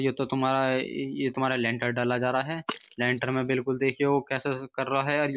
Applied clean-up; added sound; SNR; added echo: neural mask model Resemble Enhance denoiser.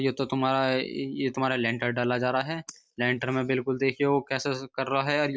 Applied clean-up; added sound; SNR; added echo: neural mask model DeepFilterNet 3.